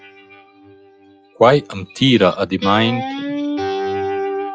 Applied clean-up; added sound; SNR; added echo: classical method log-MMSE.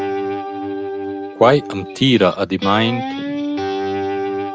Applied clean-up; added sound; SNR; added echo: none; Guitar; 4 dB; none.